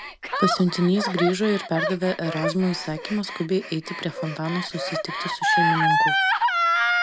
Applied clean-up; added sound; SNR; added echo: none; Gasp; -1 dB; none.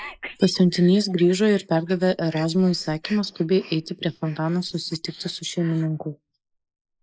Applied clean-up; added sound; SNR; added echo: neural mask model Resemble Enhance denoiser.